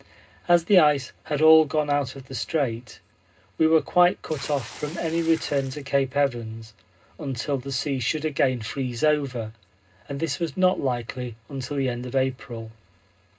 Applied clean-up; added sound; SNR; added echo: none; Water / Splash, splatter; 17 dB; reverberation time 0.2 s.